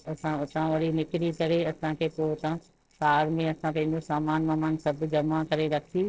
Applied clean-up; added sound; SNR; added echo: neural separator model SepFormer DNS4.